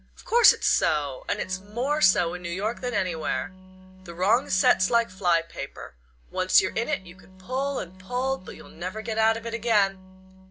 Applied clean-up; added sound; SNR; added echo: none; Wind instrument, woodwind instrument; 20 dB; none.